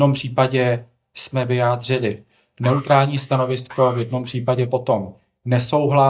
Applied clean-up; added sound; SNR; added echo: neural mask model DeepFilterNet 3.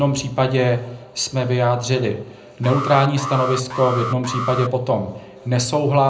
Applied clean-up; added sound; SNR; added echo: none; Alarm; 9 dB; reverberation time 0.5 s.